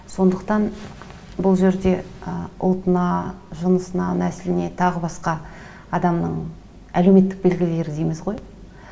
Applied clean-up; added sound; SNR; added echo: none; none; none; reverberation time 0.8 s.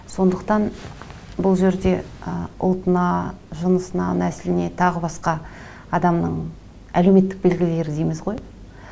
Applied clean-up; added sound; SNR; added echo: none; none; none; none.